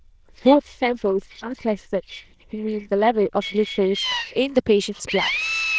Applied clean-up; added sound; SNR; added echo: neural diffusion model UNIVERSE++.